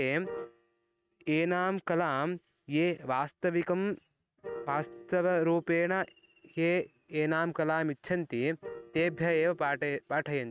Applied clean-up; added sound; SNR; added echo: neural mask model RNNoise.